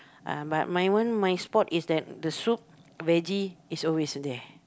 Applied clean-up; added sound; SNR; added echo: none; none; none; none.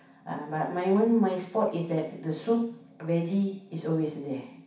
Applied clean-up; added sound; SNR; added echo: none; none; none; reverberation time 0.6 s.